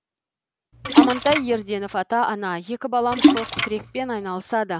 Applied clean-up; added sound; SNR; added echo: none; Splash, splatter; -4 dB; none.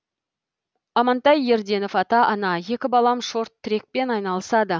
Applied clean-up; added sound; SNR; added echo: none; none; none; none.